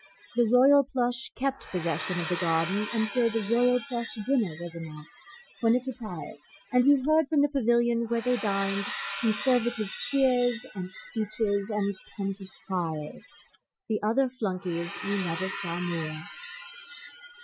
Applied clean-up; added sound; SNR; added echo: classical method Wiener filter.